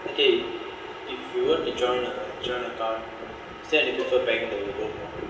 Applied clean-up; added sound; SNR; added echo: none; Bowed string instrument; 14 dB; reverberation time 1.0 s.